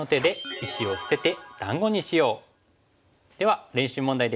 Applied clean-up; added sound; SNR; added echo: none; none; none; none.